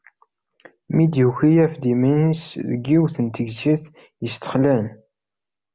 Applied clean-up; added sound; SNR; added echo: none; none; none; none.